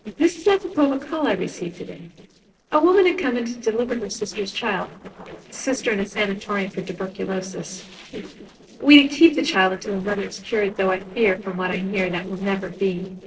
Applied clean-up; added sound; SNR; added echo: neural separator model SepFormer DNS4.